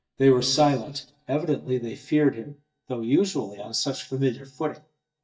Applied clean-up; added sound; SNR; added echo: neural mask model DeepFilterNet 3.